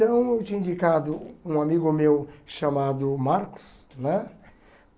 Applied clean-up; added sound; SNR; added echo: none; none; none; none.